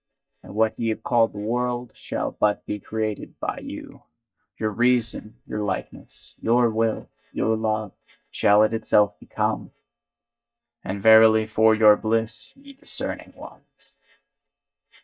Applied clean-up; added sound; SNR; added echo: neural mask model DeepFilterNet 3.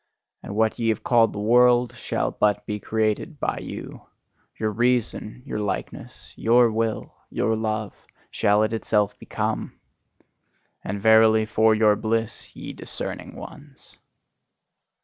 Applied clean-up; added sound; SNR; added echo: none; none; none; none.